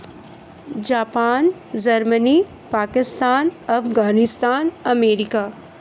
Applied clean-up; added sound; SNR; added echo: none; none; none; none.